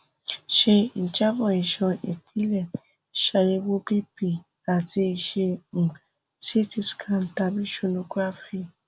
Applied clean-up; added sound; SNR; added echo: none; none; none; none.